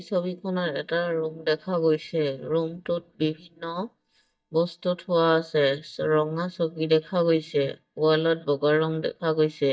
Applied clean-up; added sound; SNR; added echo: neural mask model DeepFilterNet 3.